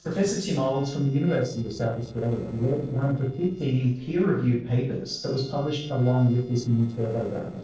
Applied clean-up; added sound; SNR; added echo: neural separator model SepFormer DNS4.